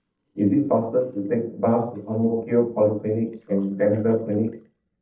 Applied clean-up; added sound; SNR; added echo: neural mask model DeepFilterNet 3.